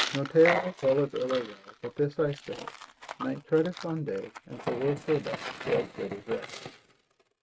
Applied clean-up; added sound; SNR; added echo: neural mask model RNNoise.